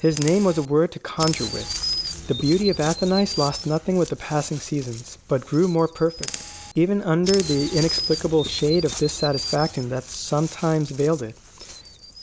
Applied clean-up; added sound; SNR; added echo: none; Chirp, tweet; 10 dB; none.